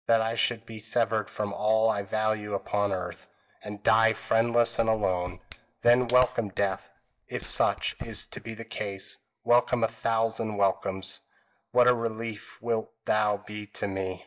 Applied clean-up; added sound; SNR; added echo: neural mask model DeepFilterNet 3.